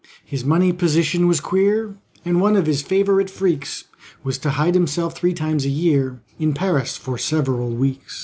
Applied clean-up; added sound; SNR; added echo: none; none; none; none.